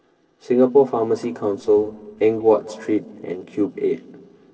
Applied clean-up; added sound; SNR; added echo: neural separator model SepFormer DNS4.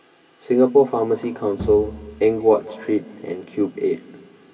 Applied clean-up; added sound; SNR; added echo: none; Bowed string instrument; 14 dB; reverberation time 2.6 s.